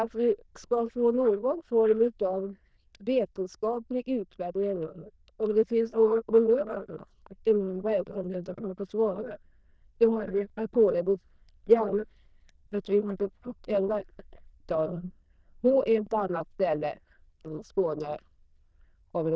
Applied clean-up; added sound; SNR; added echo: neural diffusion model UNIVERSE++.